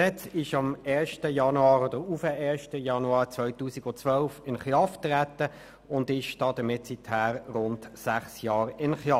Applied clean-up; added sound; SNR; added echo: none; none; none; none.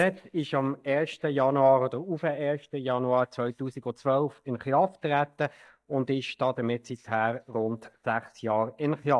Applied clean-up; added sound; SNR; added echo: neural mask model DeepFilterNet 3.